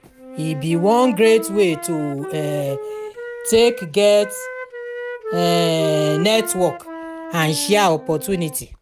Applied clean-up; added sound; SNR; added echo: none; Wind instrument, woodwind instrument; 11 dB; none.